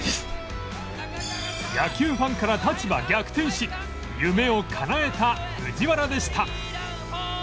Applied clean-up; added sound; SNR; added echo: none; Engine starting; 14 dB; none.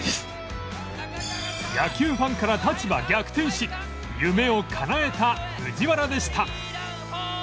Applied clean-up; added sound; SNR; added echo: none; none; none; none.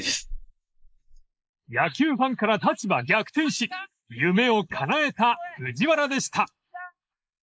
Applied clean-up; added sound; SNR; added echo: neural mask model Resemble Enhance denoiser.